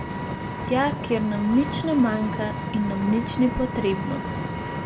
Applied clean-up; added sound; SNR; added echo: none; Vehicle; 5 dB; none.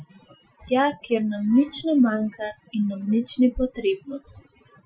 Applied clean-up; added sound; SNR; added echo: classical method Wiener filter.